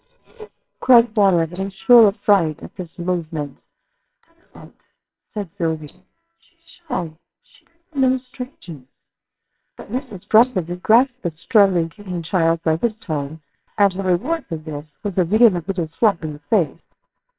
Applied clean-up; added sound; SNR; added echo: neural separator model SepFormer WHAMR!.